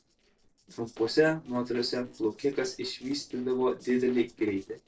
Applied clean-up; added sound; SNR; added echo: neural separator model SepFormer DNS4.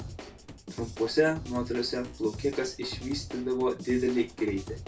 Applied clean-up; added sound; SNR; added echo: none; Drum / Drum kit; 12 dB; reverberation time 0.2 s.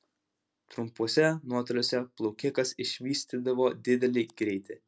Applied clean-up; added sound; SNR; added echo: none; none; none; none.